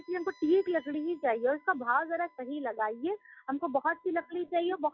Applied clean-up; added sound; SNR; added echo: classical method log-MMSE.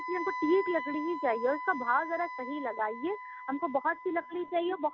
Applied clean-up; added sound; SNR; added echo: none; Wind instrument, woodwind instrument; 8 dB; none.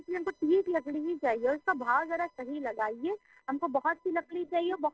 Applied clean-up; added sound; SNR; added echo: neural separator model SepFormer DNS4.